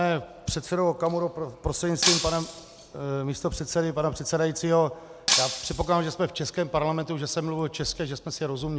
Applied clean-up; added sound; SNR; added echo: none; Shatter; 1 dB; none.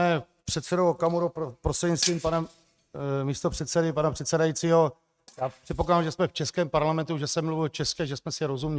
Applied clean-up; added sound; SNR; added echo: neural mask model RNNoise.